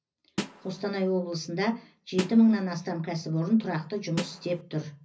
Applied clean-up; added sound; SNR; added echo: none; Snare drum; 8 dB; reverberation time 0.4 s.